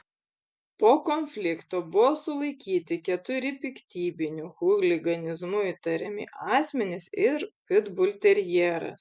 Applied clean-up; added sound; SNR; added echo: none; none; none; none.